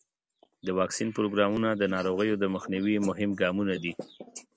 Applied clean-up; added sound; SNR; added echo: none; none; none; none.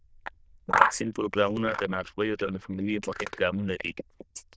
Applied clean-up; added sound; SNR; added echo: neural diffusion model UNIVERSE++.